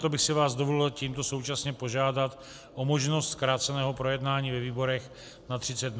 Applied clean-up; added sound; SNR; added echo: none; none; none; none.